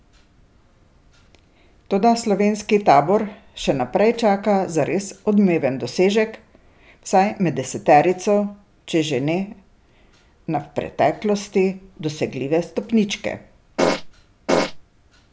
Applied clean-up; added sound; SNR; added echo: none; Fart; -1 dB; none.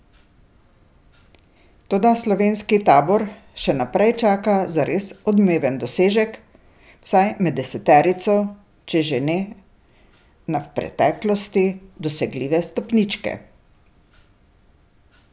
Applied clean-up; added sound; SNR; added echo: none; none; none; none.